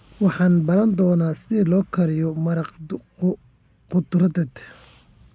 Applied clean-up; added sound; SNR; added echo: none; none; none; none.